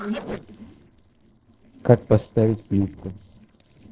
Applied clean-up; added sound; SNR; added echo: neural separator model SepFormer DNS4.